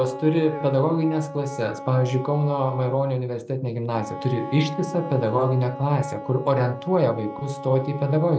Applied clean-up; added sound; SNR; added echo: none; Wind instrument, woodwind instrument; 12 dB; none.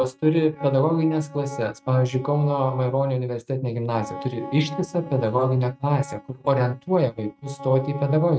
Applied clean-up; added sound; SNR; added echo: neural mask model RNNoise.